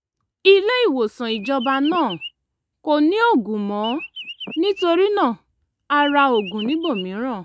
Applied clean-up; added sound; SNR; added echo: neural mask model RNNoise.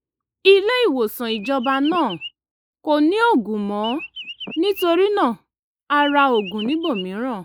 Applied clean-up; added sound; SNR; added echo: neural mask model Resemble Enhance denoiser.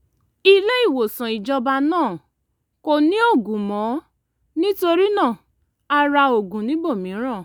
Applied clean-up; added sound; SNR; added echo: none; none; none; none.